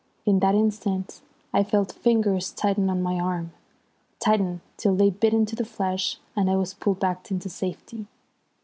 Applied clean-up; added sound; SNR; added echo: none; none; none; none.